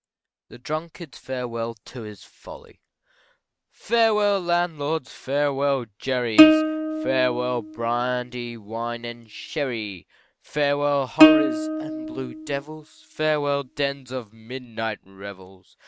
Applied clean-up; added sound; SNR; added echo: neural mask model RNNoise.